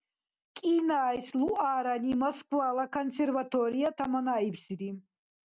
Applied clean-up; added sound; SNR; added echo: none; none; none; none.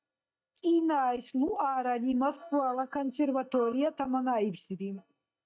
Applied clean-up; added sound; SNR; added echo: neural mask model DeepFilterNet 3.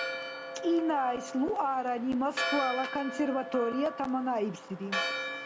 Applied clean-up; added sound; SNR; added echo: none; Church bell; 6 dB; none.